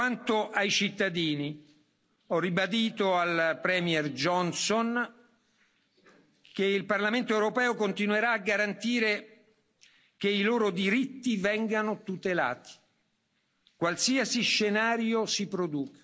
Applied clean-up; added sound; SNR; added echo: none; none; none; none.